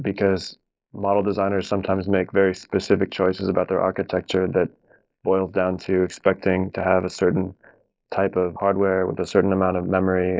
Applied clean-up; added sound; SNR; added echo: neural mask model Resemble Enhance denoiser.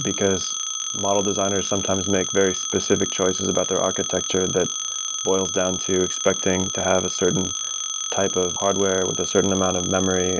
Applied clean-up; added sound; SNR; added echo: none; Telephone; 4 dB; none.